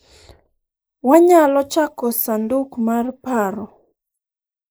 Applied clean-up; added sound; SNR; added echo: neural mask model Resemble Enhance denoiser.